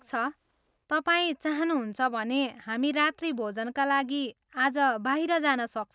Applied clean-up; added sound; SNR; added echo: none; none; none; none.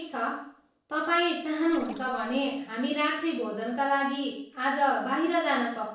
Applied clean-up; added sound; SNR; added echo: neural separator model SepFormer DNS4.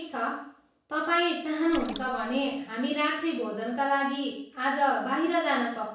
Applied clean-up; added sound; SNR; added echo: none; Splash, splatter; 15 dB; reverberation time 0.7 s.